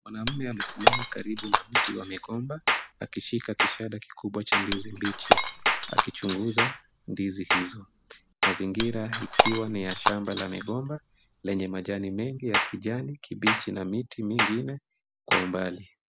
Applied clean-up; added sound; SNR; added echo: none; Clapping + Shatter; -3 dB; none.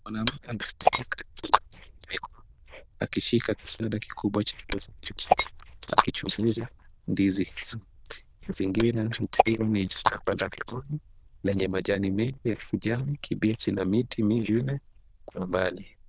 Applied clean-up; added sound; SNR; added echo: neural diffusion model UNIVERSE++.